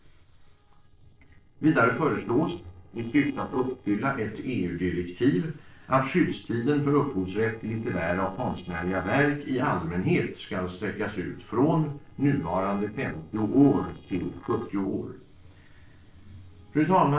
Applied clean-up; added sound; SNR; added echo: neural separator model SepFormer DNS4.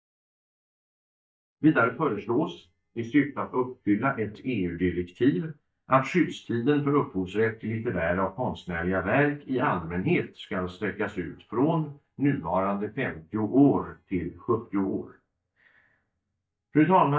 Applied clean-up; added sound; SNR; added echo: neural mask model DeepFilterNet 3.